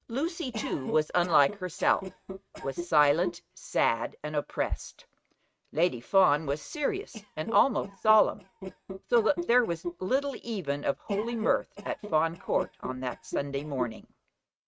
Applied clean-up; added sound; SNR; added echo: neural mask model RNNoise.